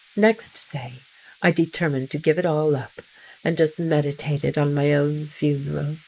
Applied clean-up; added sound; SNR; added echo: neural mask model Resemble Enhance denoiser.